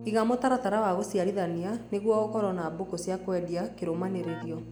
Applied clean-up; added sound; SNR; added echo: none; Keyboard (musical); 16 dB; none.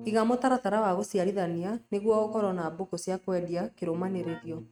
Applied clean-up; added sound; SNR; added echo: neural mask model RNNoise.